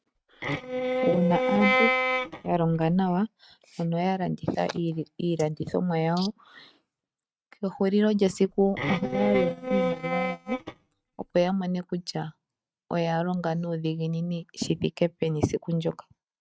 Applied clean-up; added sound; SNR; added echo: neural mask model RNNoise.